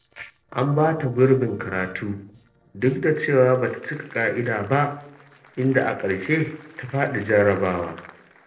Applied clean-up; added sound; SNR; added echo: neural separator model SepFormer DNS4.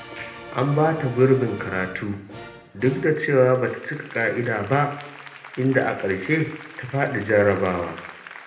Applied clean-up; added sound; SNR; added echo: none; Applause; 18 dB; reverberation time 0.7 s.